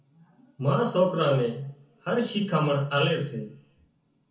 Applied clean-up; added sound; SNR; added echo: none; none; none; reverberation time 0.7 s.